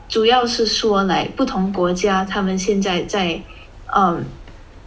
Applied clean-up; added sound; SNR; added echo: none; none; none; none.